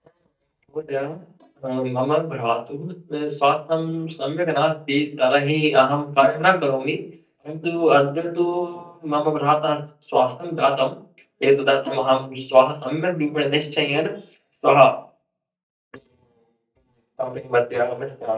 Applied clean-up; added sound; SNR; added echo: neural mask model DeepFilterNet 3.